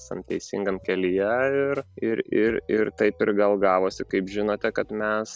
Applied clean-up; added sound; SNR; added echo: none; none; none; none.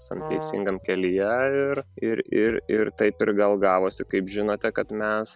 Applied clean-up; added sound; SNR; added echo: none; Brass instrument; 10 dB; none.